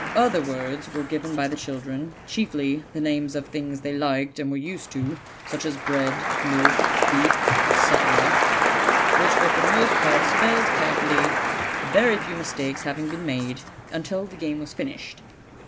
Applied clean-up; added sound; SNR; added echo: none; Applause; -2 dB; none.